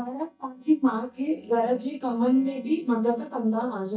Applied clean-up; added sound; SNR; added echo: neural mask model DeepFilterNet 3.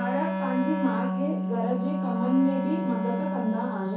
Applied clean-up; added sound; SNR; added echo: none; Wind instrument, woodwind instrument; 0 dB; reverberation time 0.6 s.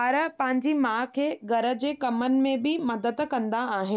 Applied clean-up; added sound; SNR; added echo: none; none; none; none.